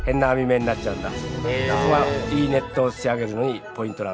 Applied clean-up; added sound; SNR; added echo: none; Bass drum; 17 dB; none.